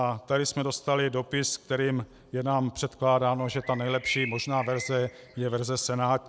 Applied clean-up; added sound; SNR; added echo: none; Bird; 12 dB; none.